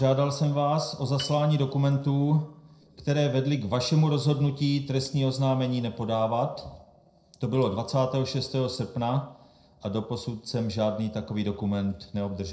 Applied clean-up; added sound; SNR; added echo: neural separator model SepFormer DNS4.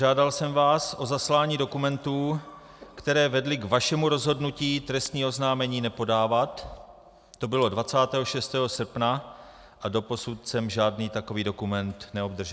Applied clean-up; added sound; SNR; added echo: none; none; none; none.